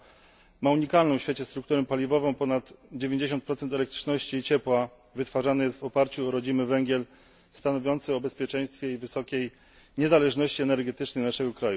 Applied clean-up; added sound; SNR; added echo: none; none; none; none.